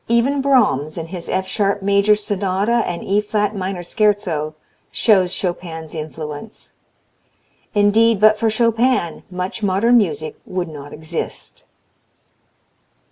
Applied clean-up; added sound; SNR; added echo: none; none; none; none.